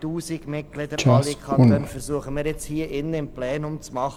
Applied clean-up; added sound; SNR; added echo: none; Clock; -3 dB; none.